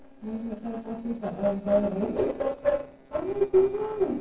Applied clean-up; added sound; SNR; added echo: neural separator model SepFormer DNS4.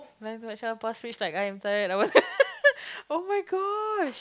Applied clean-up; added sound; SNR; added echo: none; none; none; none.